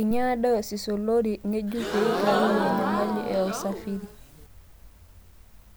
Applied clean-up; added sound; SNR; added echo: none; Crowd / Gasp; 1 dB; none.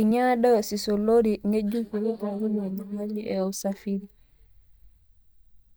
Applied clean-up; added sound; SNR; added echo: neural mask model DeepFilterNet 3.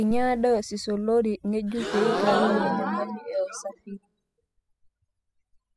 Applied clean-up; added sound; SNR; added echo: classical method spectral subtraction.